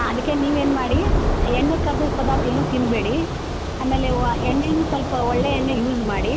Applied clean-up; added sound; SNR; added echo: none; Thunder / Rain; -1 dB; none.